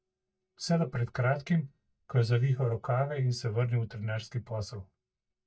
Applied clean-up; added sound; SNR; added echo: neural mask model DeepFilterNet 3.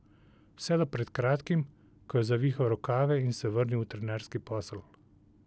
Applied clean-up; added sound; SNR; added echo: none; none; none; none.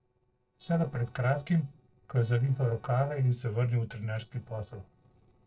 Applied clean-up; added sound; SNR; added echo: neural separator model SepFormer DNS4.